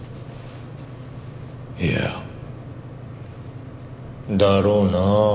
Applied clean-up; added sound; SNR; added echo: none; none; none; none.